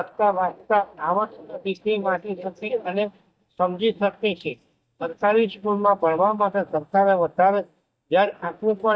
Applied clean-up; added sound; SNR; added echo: neural mask model DeepFilterNet 3.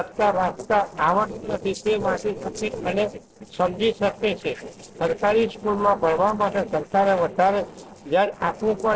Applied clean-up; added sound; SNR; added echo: neural separator model SepFormer DNS4.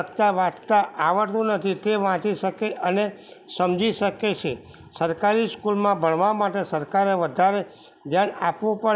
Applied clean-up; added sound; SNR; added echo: none; none; none; none.